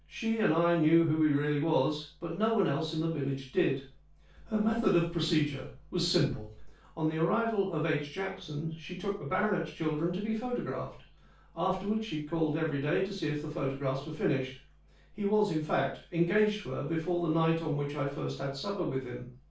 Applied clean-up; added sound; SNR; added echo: none; none; none; reverberation time 0.3 s.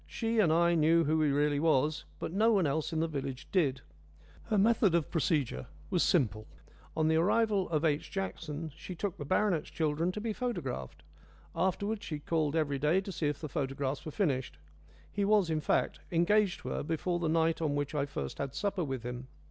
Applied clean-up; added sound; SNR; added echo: none; none; none; none.